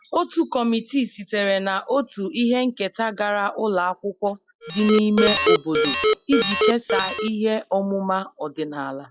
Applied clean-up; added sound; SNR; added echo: classical method log-MMSE.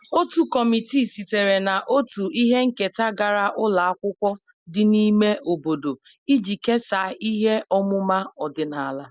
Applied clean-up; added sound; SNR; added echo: none; none; none; none.